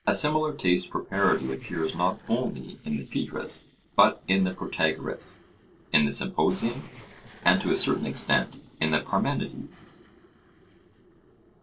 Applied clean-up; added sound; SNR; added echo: neural separator model SepFormer DNS4.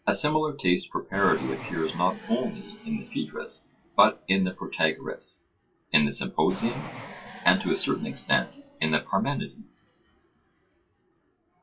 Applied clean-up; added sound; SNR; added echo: classical method WPE with log-MMSE.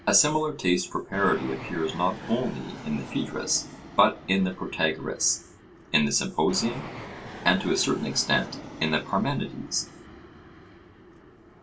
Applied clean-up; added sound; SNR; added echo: none; Fixed-wing aircraft, airplane; 14 dB; reverberation time 0.2 s.